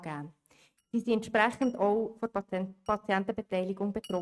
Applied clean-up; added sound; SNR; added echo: neural mask model RNNoise.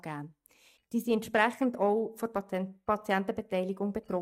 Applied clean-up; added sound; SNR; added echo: neural mask model DeepFilterNet 3.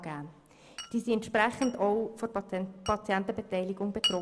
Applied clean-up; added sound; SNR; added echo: none; Glass; 11 dB; none.